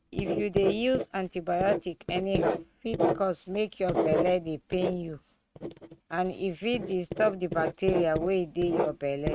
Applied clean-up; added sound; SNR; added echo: neural mask model RNNoise.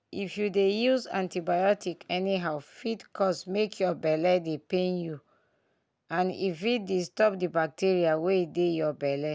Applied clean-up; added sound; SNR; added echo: none; none; none; none.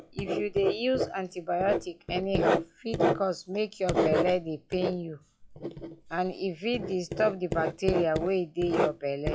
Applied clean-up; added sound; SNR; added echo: classical method log-MMSE.